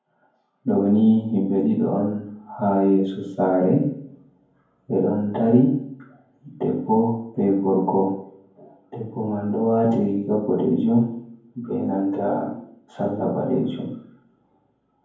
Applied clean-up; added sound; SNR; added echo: none; none; none; reverberation time 0.9 s.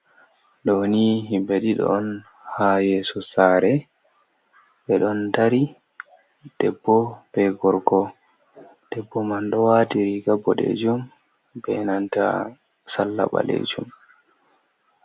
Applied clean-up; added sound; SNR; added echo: none; none; none; none.